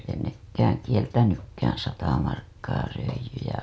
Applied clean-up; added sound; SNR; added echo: none; none; none; none.